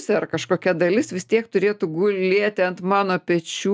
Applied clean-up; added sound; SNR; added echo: none; none; none; none.